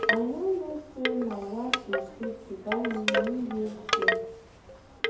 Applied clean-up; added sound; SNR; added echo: none; Wind chime / Wood; -2 dB; reverberation time 2.3 s.